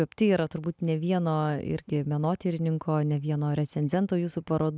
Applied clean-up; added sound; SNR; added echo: none; none; none; none.